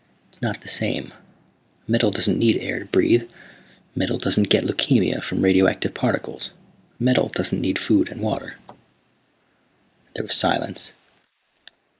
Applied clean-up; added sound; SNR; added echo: neural mask model Resemble Enhance denoiser.